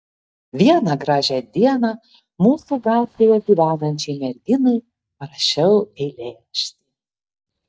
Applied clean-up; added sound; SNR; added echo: neural mask model DeepFilterNet 3.